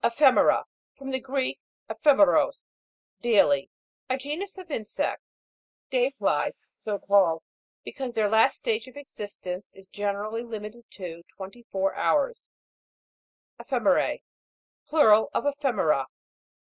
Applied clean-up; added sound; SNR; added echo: neural mask model Resemble Enhance denoiser.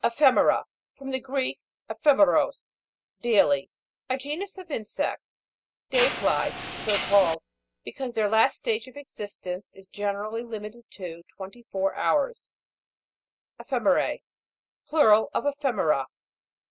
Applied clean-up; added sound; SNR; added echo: none; Mechanisms; 8 dB; none.